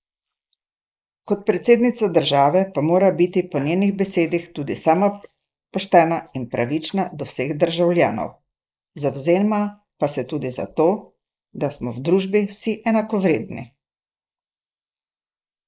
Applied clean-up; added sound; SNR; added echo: neural mask model Resemble Enhance denoiser.